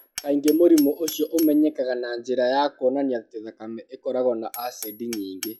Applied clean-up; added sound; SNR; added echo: classical method log-MMSE.